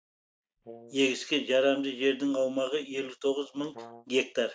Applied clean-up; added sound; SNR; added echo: neural mask model Resemble Enhance denoiser.